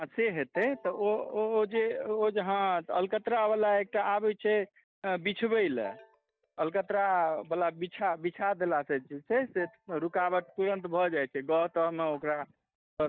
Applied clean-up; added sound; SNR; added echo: neural mask model DeepFilterNet 3.